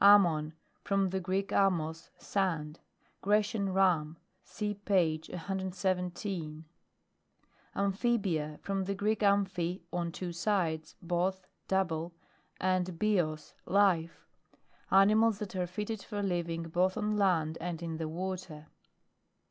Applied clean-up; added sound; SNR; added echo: none; none; none; none.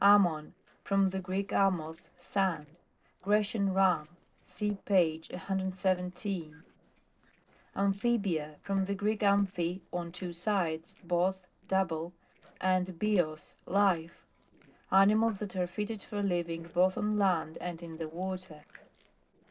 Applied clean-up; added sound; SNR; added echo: neural separator model SepFormer DNS4.